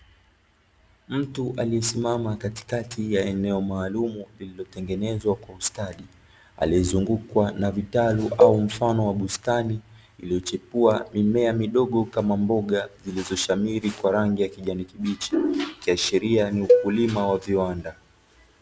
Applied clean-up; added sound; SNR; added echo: none; Cowbell; 0 dB; none.